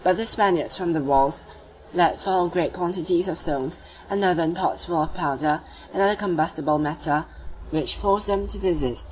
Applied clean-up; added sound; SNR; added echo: none; none; none; none.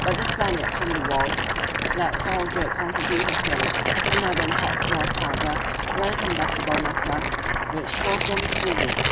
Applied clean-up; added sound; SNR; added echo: none; Tearing + Boiling; -5 dB; none.